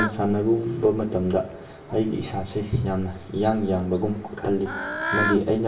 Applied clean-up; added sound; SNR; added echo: none; Bird / Fowl; 9 dB; reverberation time 0.3 s.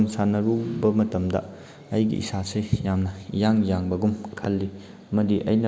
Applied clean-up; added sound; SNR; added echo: none; none; none; none.